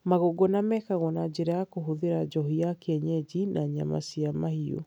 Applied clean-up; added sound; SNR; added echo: none; none; none; none.